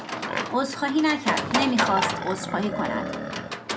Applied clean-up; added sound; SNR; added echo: none; Livestock, farm animals, working animals; 2 dB; none.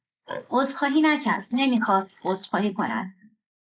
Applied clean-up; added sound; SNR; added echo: neural mask model Resemble Enhance denoiser.